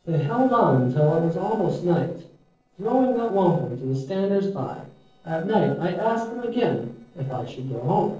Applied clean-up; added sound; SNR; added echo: neural separator model SepFormer DNS4.